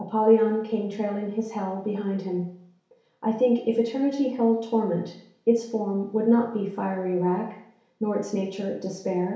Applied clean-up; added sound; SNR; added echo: none; none; none; reverberation time 0.6 s.